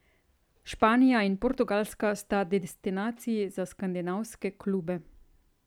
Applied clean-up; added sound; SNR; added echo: none; none; none; none.